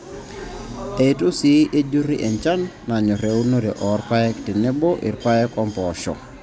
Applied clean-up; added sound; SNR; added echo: none; none; none; none.